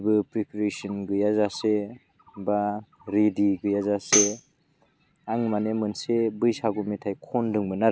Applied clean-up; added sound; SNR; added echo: none; Tambourine; 3 dB; none.